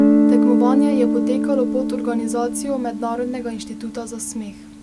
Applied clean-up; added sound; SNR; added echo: none; Guitar; -4 dB; none.